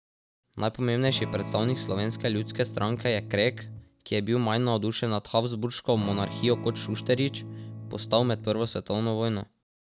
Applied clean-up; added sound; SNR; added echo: none; Electric guitar / Strum; 10 dB; none.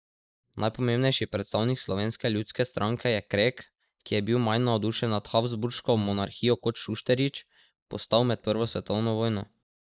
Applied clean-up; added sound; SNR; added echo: neural mask model Resemble Enhance denoiser.